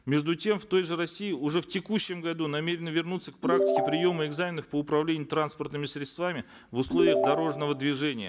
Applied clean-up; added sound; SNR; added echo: none; Ringtone / Chime; -1 dB; none.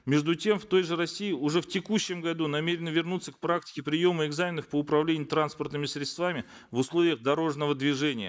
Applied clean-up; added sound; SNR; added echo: neural mask model Resemble Enhance denoiser.